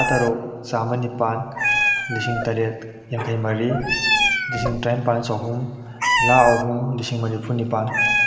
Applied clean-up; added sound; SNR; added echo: none; Meow; 1 dB; reverberation time 3.0 s.